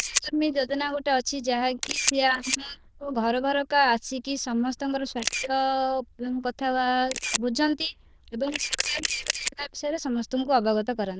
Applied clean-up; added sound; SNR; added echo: neural diffusion model UNIVERSE++.